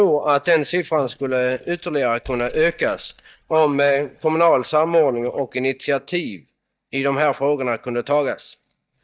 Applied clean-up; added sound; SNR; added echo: neural mask model DeepFilterNet 3.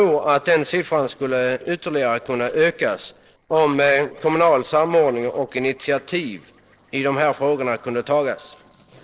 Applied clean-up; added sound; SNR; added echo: neural separator model SepFormer DNS4.